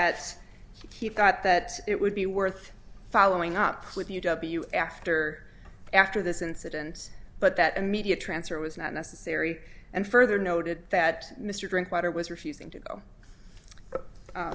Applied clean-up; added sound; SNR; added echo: none; none; none; none.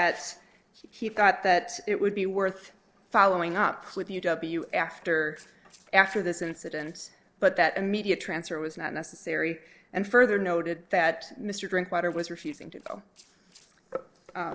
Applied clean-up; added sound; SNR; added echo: neural separator model SepFormer DNS4.